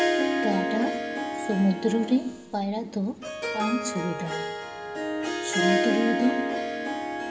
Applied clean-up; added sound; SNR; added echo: none; Harp; 0 dB; reverberation time 2.6 s.